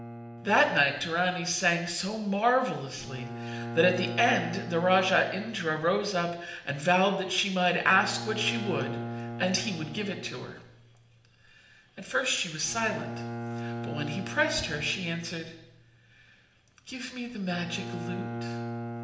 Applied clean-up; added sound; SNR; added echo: none; Bowed string instrument; 10 dB; reverberation time 0.8 s.